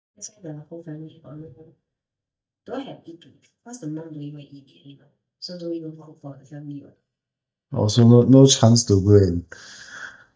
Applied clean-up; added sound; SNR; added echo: neural mask model DeepFilterNet 3.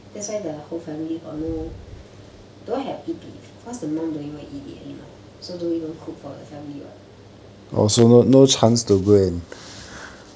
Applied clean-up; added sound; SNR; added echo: none; none; none; none.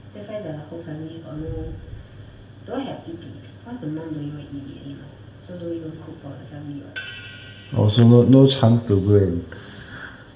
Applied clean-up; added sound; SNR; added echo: none; Hi-hat; 19 dB; reverberation time 1.9 s.